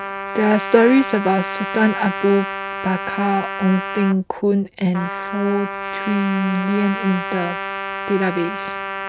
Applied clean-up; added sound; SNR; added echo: none; Trumpet; 7 dB; none.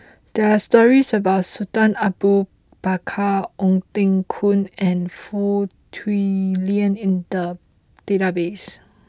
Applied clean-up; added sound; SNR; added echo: none; none; none; none.